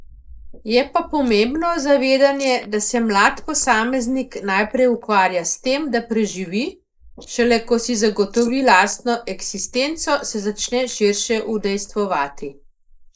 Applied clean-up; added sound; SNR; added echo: neural mask model Resemble Enhance denoiser.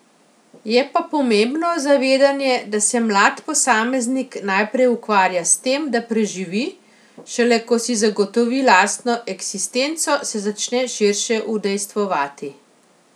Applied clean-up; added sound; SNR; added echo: none; none; none; none.